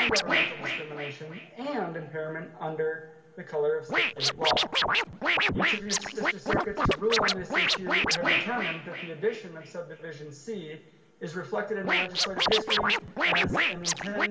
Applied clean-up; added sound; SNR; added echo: none; Scratching (performance technique); -4 dB; reverberation time 2.3 s.